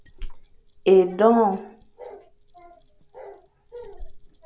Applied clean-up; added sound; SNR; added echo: none; Liquid; 16 dB; none.